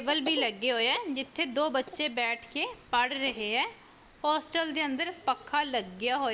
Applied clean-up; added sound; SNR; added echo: none; none; none; none.